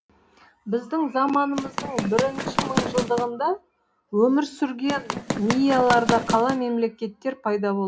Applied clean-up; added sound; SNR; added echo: none; Run; 3 dB; reverberation time 0.3 s.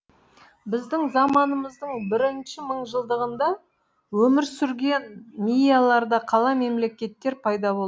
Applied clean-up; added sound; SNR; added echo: none; none; none; none.